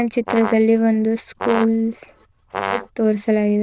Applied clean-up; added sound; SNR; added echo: neural diffusion model UNIVERSE++.